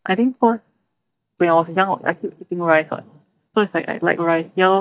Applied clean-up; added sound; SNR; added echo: neural mask model DeepFilterNet 3.